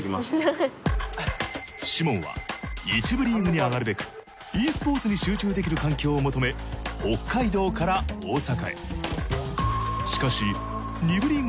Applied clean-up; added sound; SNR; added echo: none; none; none; none.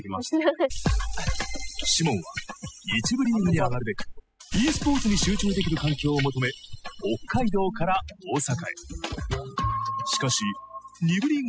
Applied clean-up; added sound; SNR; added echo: classical method spectral subtraction.